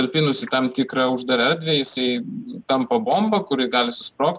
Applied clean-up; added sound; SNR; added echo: none; none; none; none.